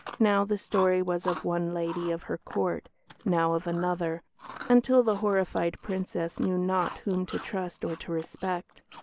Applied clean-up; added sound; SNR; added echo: neural mask model Resemble Enhance denoiser.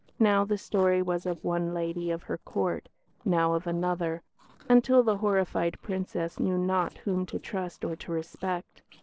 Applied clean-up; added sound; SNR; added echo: neural separator model SepFormer DNS4.